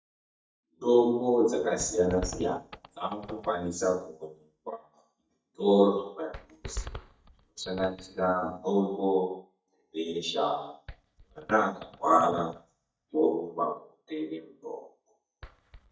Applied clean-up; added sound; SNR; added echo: neural mask model DeepFilterNet 3.